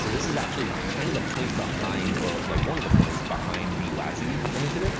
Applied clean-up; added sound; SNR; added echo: none; Wind; -4 dB; none.